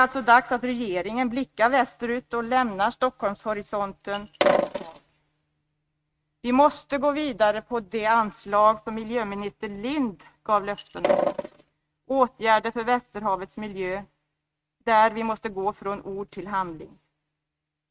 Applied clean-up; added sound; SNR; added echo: neural mask model RNNoise.